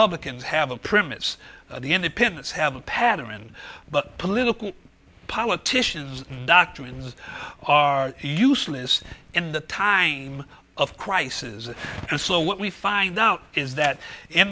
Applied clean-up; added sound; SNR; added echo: none; none; none; none.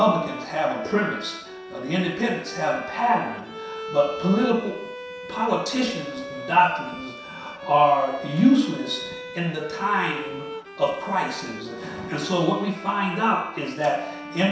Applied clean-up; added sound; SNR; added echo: none; Bowed string instrument; 12 dB; reverberation time 0.7 s.